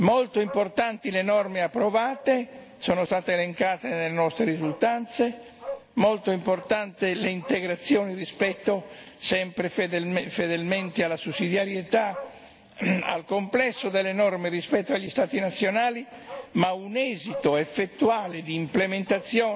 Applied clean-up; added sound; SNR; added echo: none; Bark; 20 dB; none.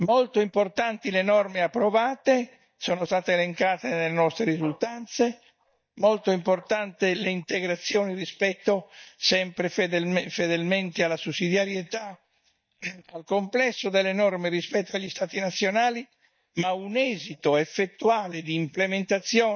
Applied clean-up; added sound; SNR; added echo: neural mask model DeepFilterNet 3.